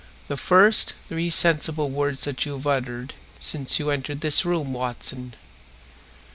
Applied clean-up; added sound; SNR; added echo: none; none; none; none.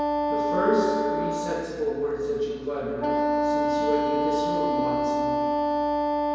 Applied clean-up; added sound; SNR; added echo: none; Wind instrument, woodwind instrument; -4 dB; reverberation time 2.2 s.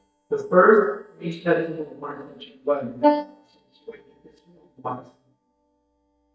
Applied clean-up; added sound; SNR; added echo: neural mask model DeepFilterNet 3.